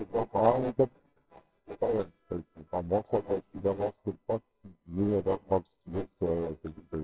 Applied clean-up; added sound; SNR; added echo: neural separator model SepFormer WHAMR!.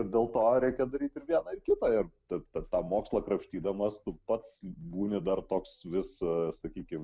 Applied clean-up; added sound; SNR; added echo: none; none; none; none.